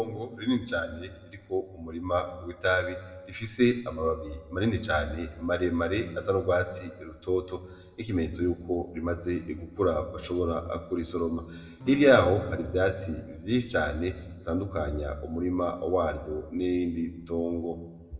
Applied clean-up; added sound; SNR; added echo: none; Acoustic guitar / Strum; 13 dB; reverberation time 1.1 s.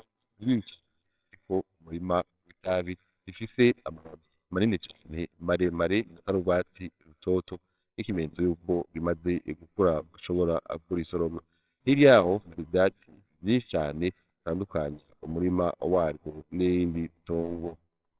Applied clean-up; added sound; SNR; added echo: neural separator model SepFormer WHAMR!.